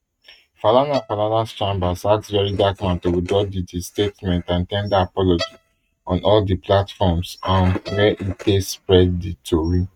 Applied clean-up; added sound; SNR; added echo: neural mask model RNNoise.